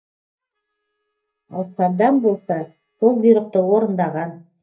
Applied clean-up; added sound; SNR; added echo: neural mask model DeepFilterNet 3.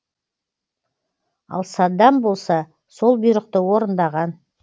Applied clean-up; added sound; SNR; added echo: none; none; none; none.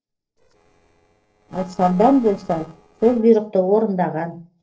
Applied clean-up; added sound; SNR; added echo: neural separator model SepFormer DNS4.